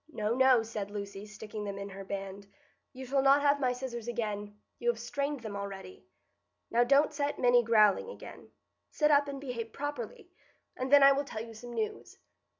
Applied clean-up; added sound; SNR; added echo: none; none; none; none.